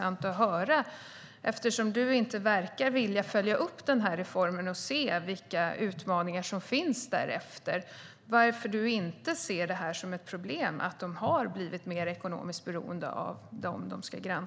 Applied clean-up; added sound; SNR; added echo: none; none; none; none.